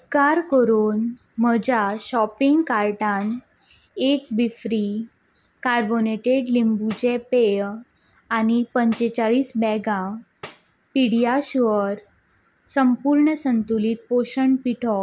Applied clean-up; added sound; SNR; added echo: none; Tambourine; 19 dB; none.